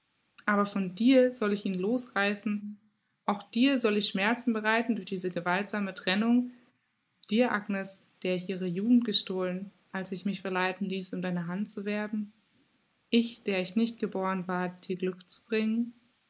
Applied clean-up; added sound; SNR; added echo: neural mask model Resemble Enhance denoiser.